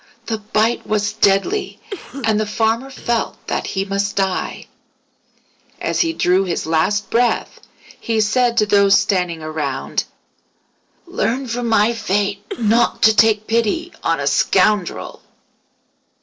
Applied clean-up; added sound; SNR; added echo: neural separator model SepFormer DNS4.